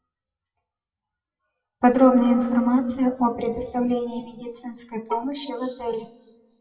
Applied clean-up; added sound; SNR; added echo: classical method WPE with log-MMSE.